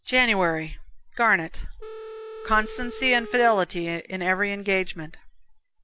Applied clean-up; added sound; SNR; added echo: none; Telephone; 13 dB; none.